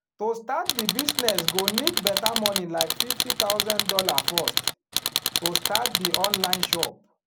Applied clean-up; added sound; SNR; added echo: none; Tools; -4 dB; none.